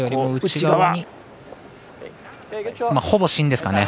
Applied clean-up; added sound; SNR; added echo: none; none; none; none.